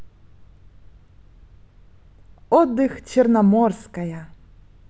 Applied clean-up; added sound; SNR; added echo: none; none; none; none.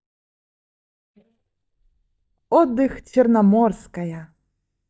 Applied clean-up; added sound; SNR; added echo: neural mask model DeepFilterNet 3.